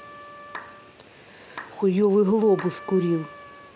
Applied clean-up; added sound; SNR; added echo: none; Trumpet + Clapping; 18 dB; none.